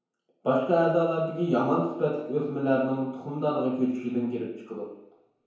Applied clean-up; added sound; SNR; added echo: none; none; none; reverberation time 0.9 s.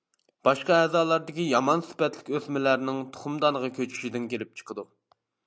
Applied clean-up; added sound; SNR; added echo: none; none; none; none.